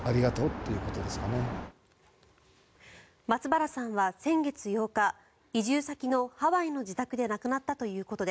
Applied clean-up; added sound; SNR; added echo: none; none; none; none.